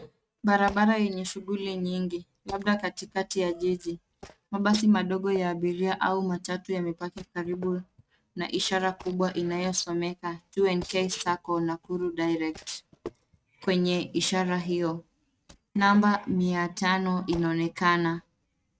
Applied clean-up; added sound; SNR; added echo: neural mask model RNNoise.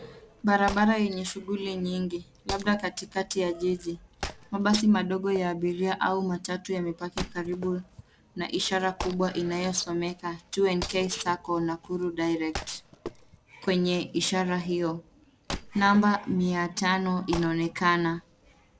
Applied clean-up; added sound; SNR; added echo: none; Wood; 15 dB; none.